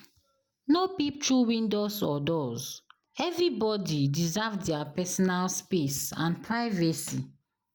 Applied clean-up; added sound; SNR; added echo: none; none; none; none.